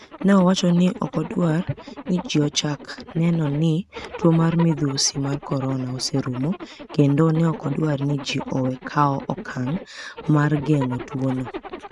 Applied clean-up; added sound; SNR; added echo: neural mask model RNNoise.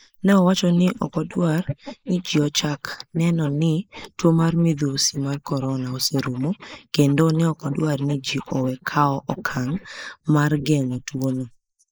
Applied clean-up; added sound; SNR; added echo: neural mask model Resemble Enhance denoiser.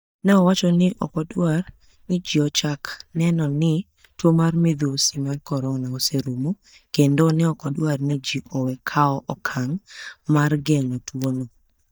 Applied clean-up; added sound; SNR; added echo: neural mask model DeepFilterNet 3.